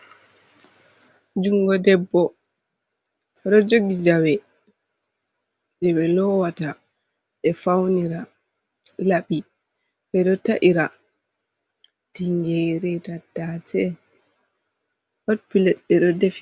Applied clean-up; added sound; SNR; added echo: none; none; none; none.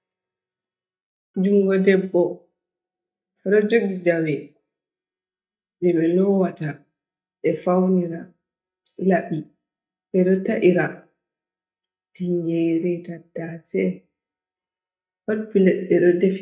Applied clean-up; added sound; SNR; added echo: neural mask model DeepFilterNet 3.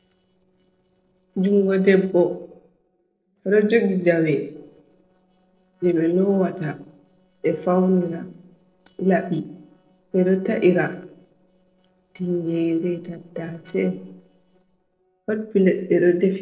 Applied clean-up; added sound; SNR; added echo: neural separator model SepFormer DNS4.